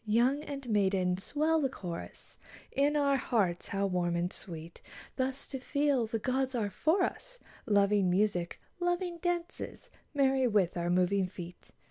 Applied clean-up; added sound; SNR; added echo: none; none; none; none.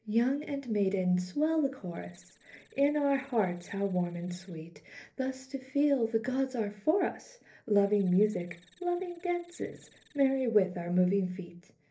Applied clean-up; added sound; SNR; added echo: neural separator model SepFormer DNS4.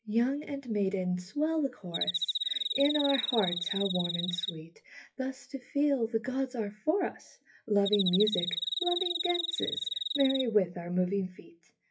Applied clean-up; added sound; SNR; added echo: classical method WPE with log-MMSE.